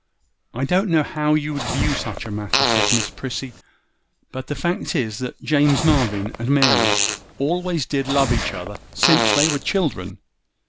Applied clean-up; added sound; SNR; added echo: none; Fart; 0 dB; none.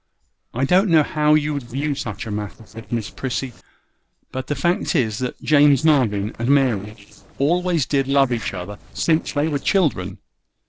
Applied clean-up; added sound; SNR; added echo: neural separator model SepFormer DNS4.